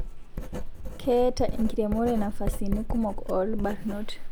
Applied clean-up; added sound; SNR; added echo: none; Writing; 1 dB; none.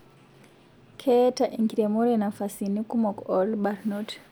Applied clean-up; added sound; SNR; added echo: none; none; none; none.